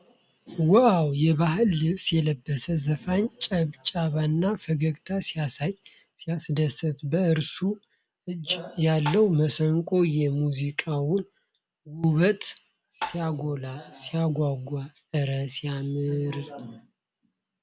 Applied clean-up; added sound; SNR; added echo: none; Tap; 8 dB; none.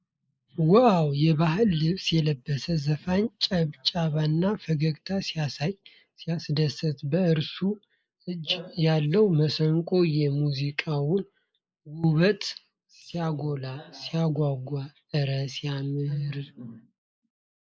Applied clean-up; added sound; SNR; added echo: neural mask model Resemble Enhance denoiser.